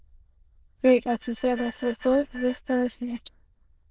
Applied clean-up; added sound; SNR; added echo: neural diffusion model UNIVERSE++.